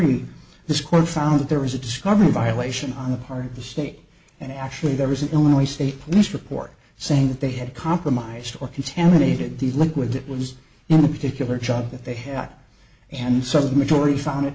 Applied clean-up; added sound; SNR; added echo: none; none; none; none.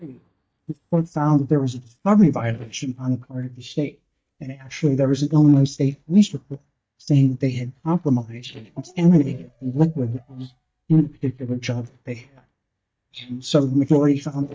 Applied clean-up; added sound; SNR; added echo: neural mask model DeepFilterNet 3.